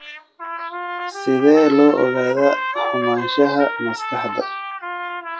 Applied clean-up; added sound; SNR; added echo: classical method WPE with log-MMSE.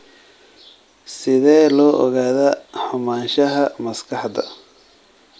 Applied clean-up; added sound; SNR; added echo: none; none; none; none.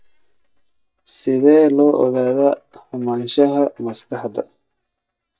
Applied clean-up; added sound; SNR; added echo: neural mask model DeepFilterNet 3.